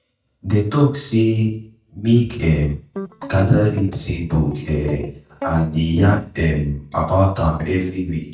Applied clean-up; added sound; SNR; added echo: neural mask model DeepFilterNet 3.